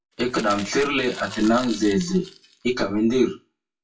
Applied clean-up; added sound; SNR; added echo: classical method WPE with log-MMSE.